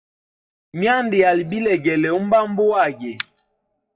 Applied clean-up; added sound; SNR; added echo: classical method WPE with log-MMSE.